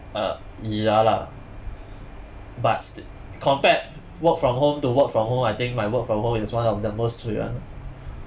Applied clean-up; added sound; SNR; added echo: none; none; none; none.